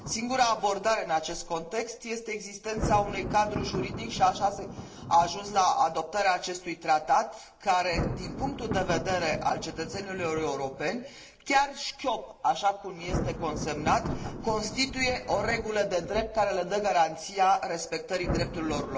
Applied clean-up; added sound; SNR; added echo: none; Thunder; 10 dB; reverberation time 0.9 s.